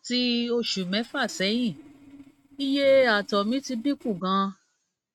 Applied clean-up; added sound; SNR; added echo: neural mask model RNNoise.